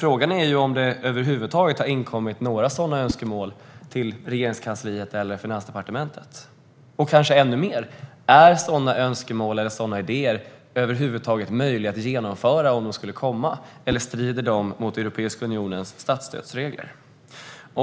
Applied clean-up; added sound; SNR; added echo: none; Whoosh, swoosh, swish; 15 dB; none.